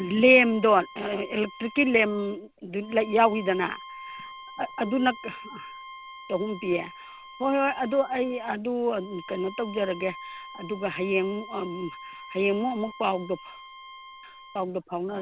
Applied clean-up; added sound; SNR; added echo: none; Bowed string instrument; 17 dB; none.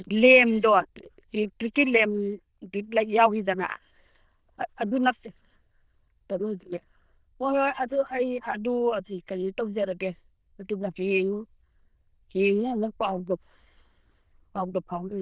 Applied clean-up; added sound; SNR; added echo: neural diffusion model UNIVERSE++.